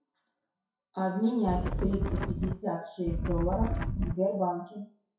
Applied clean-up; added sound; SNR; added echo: classical method WPE with log-MMSE.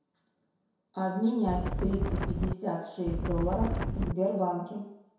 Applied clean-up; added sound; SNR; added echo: none; Wind; -2 dB; reverberation time 0.7 s.